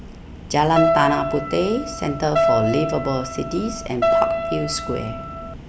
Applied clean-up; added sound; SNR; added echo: none; Keyboard (musical); 0 dB; none.